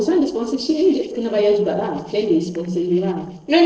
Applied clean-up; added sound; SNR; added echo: neural separator model SepFormer DNS4.